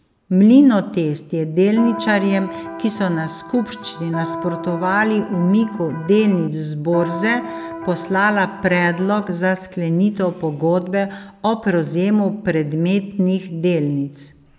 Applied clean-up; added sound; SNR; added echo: none; Electric guitar; 12 dB; none.